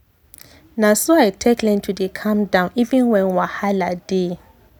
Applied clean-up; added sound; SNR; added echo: none; none; none; none.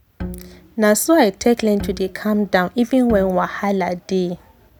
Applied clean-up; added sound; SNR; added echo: none; Bowed string instrument; 15 dB; none.